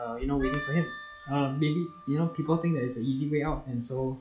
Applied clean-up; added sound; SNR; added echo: classical method log-MMSE.